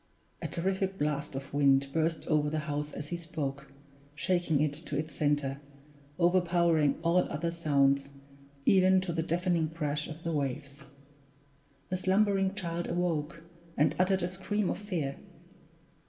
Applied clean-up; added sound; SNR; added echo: none; none; none; reverberation time 1.6 s.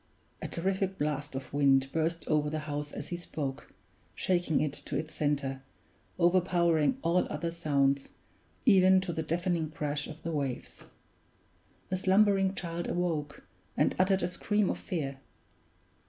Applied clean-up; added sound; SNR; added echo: none; none; none; none.